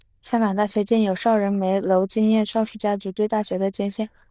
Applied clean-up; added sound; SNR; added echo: neural diffusion model UNIVERSE++.